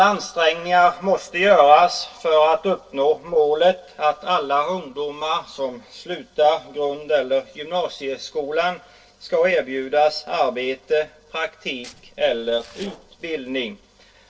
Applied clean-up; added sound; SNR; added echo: neural separator model SepFormer DNS4.